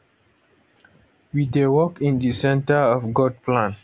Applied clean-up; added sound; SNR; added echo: none; none; none; none.